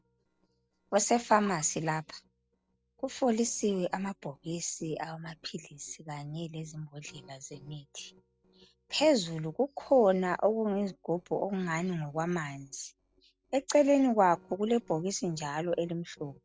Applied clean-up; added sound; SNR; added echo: neural separator model SepFormer DNS4.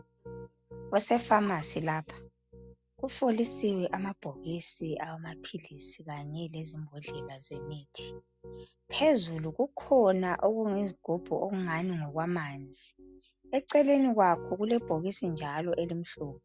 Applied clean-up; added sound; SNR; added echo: none; Piano; 18 dB; none.